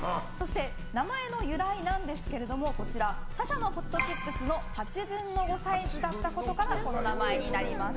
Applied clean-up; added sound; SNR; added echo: none; Drum kit; 3 dB; none.